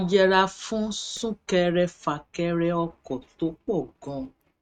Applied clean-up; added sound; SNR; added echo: neural mask model RNNoise.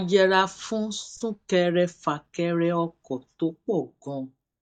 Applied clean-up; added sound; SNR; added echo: neural mask model DeepFilterNet 3.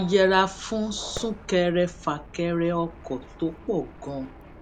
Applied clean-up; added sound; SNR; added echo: none; Fireworks + Fixed-wing aircraft, airplane; 18 dB; none.